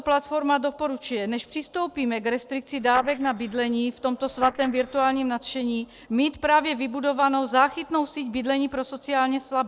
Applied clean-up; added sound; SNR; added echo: neural separator model SepFormer DNS4.